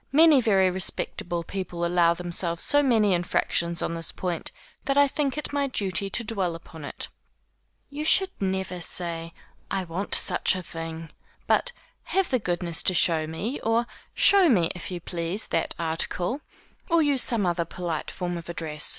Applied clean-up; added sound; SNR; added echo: none; none; none; none.